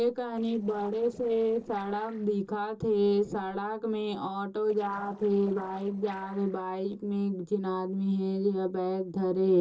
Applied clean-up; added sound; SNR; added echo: neural separator model SepFormer DNS4.